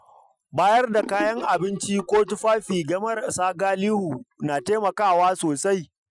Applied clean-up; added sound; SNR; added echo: classical method Wiener filter.